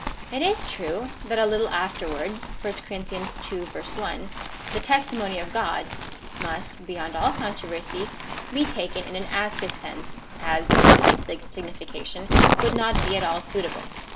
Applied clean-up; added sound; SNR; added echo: none; Crumpling, crinkling; -3 dB; none.